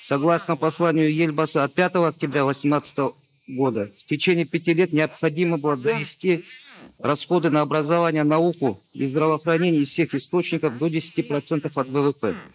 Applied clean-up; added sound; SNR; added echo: neural mask model Resemble Enhance denoiser.